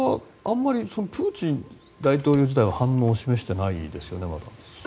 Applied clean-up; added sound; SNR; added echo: none; none; none; none.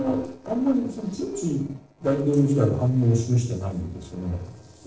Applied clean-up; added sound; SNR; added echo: neural separator model SepFormer DNS4.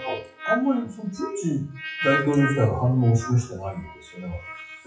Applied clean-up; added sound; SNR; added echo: classical method WPE with log-MMSE.